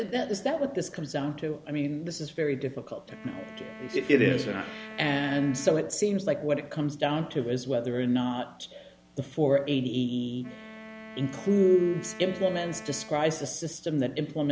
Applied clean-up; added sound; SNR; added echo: none; Wind instrument, woodwind instrument; 16 dB; none.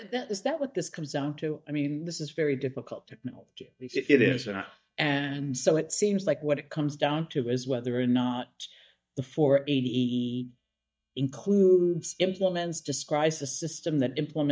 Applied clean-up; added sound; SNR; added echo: neural mask model DeepFilterNet 3.